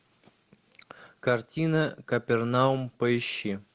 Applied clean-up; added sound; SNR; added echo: none; none; none; none.